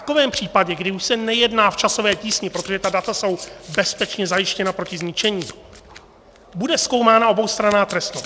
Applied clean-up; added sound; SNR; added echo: none; Domestic sounds, home sounds; 20 dB; none.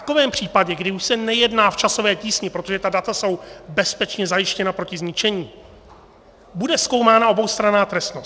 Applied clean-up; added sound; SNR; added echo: none; none; none; none.